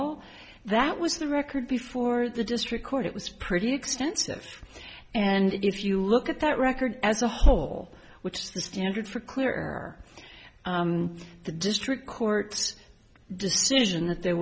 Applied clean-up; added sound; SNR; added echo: none; none; none; none.